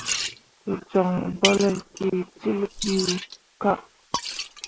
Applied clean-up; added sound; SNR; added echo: neural mask model Resemble Enhance denoiser.